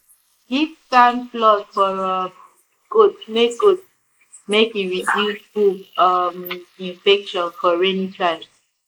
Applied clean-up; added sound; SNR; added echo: neural mask model Resemble Enhance denoiser.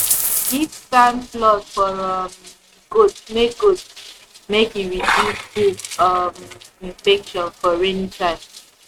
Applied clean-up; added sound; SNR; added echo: neural mask model RNNoise.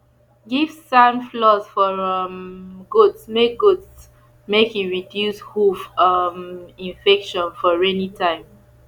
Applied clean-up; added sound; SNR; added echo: none; none; none; none.